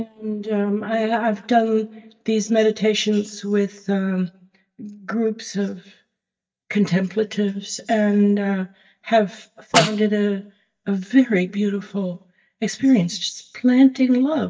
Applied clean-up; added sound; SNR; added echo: neural mask model DeepFilterNet 3.